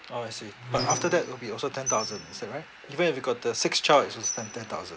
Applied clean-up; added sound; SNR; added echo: none; Squeak; 9 dB; none.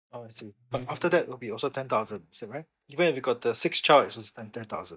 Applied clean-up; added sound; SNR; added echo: neural mask model DeepFilterNet 3.